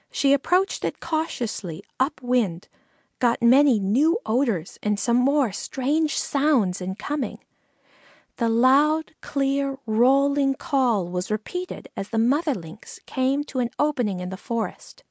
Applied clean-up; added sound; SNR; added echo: none; none; none; none.